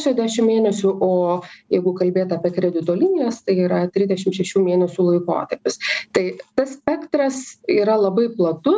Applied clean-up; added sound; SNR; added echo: none; none; none; none.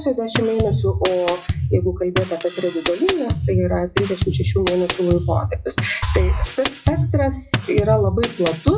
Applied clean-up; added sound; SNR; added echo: classical method WPE with log-MMSE.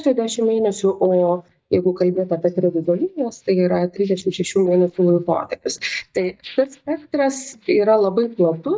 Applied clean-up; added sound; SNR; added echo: neural mask model DeepFilterNet 3.